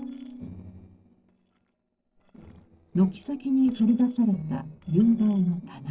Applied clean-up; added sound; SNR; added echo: neural separator model SepFormer DNS4.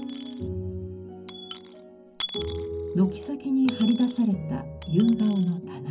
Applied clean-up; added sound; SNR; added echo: none; Coin (dropping) / Dishes, pots, and pans; 16 dB; reverberation time 0.3 s.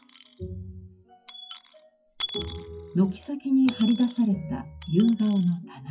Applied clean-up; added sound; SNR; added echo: classical method WPE with log-MMSE.